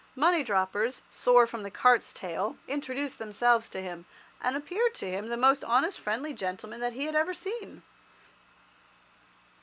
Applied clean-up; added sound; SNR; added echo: none; none; none; none.